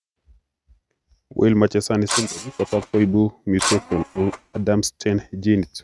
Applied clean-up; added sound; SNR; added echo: neural mask model RNNoise.